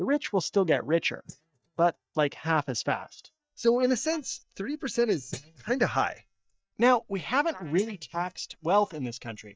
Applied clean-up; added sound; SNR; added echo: neural mask model DeepFilterNet 3.